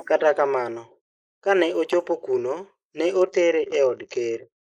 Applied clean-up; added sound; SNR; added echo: neural mask model Resemble Enhance denoiser.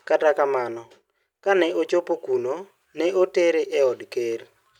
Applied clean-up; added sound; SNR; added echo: none; none; none; none.